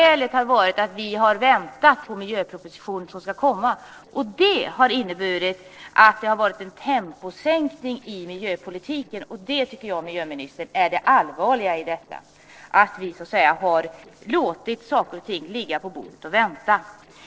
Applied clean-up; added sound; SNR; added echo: neural separator model SepFormer DNS4.